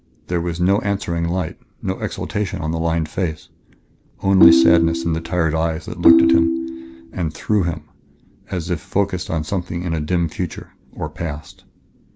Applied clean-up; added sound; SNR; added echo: none; Ringtone; -4 dB; none.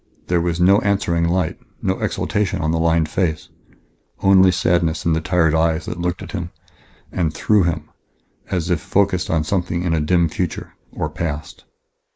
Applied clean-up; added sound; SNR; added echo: neural mask model Resemble Enhance denoiser.